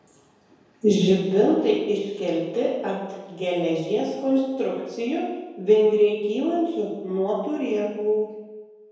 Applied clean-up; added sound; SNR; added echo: none; none; none; reverberation time 1.2 s.